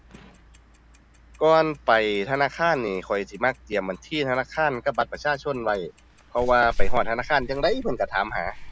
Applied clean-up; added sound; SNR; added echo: none; Clock; 4 dB; none.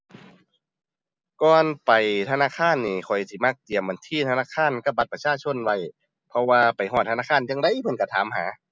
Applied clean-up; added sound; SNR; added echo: none; none; none; none.